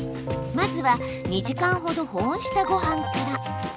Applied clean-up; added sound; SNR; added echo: none; Keyboard (musical); 7 dB; none.